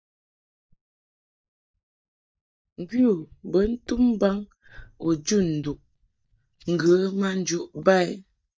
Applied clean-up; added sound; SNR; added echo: neural mask model DeepFilterNet 3.